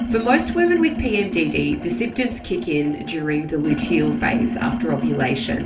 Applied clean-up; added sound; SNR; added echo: none; Sink (filling or washing); 4 dB; reverberation time 0.3 s.